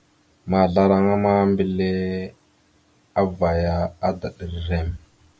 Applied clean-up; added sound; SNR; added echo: none; none; none; none.